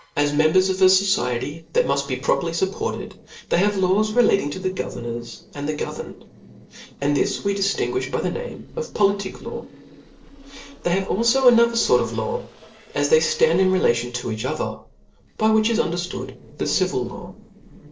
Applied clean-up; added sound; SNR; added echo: neural separator model SepFormer DNS4.